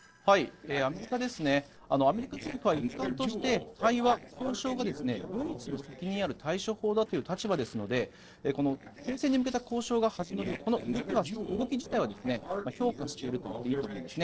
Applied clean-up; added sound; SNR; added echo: neural separator model SepFormer DNS4.